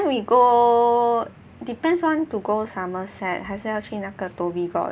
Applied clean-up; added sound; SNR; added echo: none; none; none; none.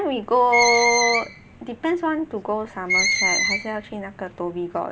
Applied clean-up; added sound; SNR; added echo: none; Screech; 2 dB; none.